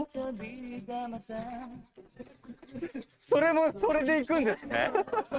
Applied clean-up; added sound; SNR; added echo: neural mask model RNNoise.